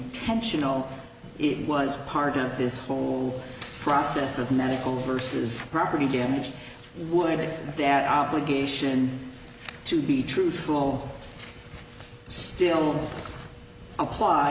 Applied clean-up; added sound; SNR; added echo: none; none; none; none.